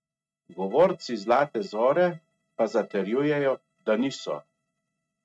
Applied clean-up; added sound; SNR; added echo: neural mask model RNNoise.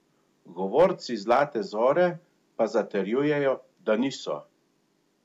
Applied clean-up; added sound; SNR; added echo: none; none; none; none.